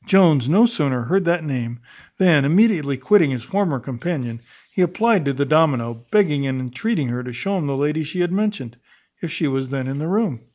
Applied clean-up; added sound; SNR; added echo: none; none; none; none.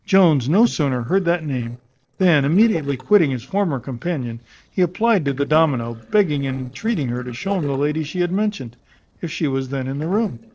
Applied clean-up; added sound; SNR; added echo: neural separator model SepFormer DNS4.